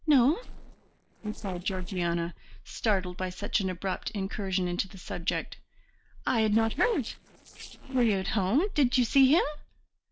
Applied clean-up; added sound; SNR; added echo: neural separator model SepFormer DNS4.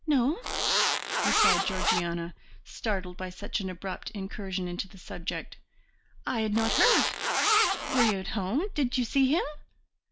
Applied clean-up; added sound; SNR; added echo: none; Zipper (clothing); -3 dB; none.